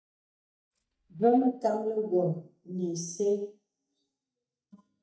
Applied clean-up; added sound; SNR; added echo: neural mask model DeepFilterNet 3.